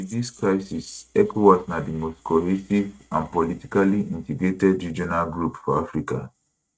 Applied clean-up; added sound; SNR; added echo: neural mask model RNNoise.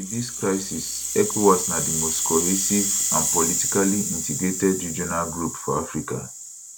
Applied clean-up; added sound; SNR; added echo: none; Rattle (instrument); 2 dB; none.